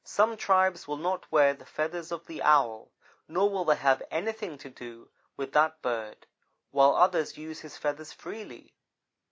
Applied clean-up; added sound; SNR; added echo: none; none; none; none.